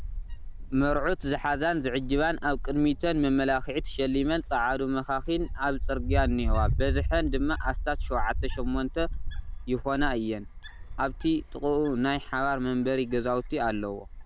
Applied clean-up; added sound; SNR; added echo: none; Wind; 3 dB; none.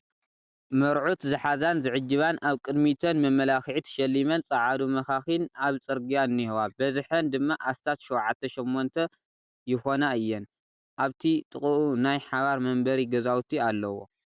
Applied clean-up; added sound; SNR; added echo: none; none; none; none.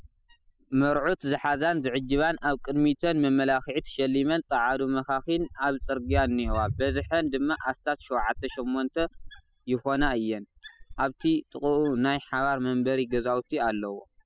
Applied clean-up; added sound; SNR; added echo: classical method spectral subtraction.